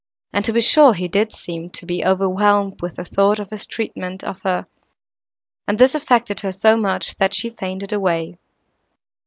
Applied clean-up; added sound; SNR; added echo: none; none; none; none.